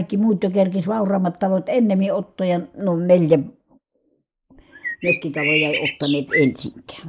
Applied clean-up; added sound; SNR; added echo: neural mask model Resemble Enhance denoiser.